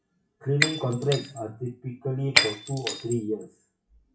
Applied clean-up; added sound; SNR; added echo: classical method WPE with log-MMSE.